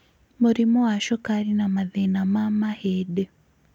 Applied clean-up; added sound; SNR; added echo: none; none; none; none.